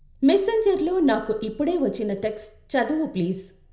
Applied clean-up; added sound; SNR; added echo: none; none; none; reverberation time 0.4 s.